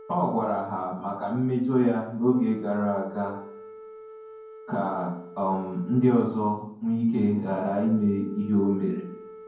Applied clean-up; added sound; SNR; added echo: none; Wind instrument, woodwind instrument; 20 dB; reverberation time 0.9 s.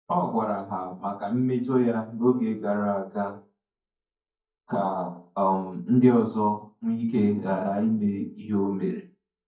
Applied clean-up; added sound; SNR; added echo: neural mask model DeepFilterNet 3.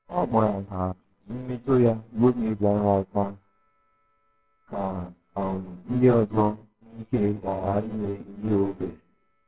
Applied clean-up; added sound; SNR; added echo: neural separator model SepFormer WHAMR!.